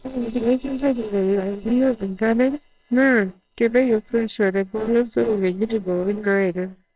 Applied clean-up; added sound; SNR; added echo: neural separator model SepFormer WHAMR!.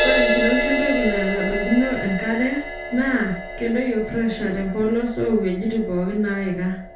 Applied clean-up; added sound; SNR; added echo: none; Crash cymbal; 4 dB; reverberation time 0.3 s.